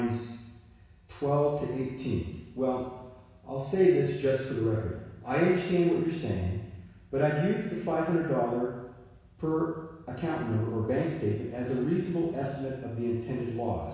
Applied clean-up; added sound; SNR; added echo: none; none; none; reverberation time 1.1 s.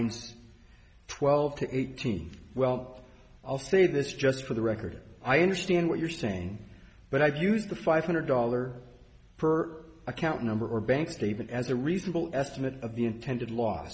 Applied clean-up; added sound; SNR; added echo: none; none; none; none.